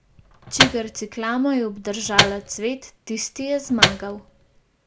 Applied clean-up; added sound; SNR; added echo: none; Microwave oven; -2 dB; none.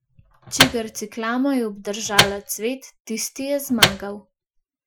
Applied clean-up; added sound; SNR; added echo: classical method Wiener filter.